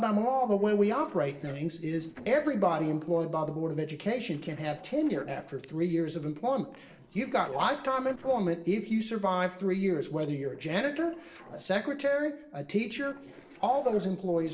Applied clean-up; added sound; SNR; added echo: neural separator model SepFormer DNS4.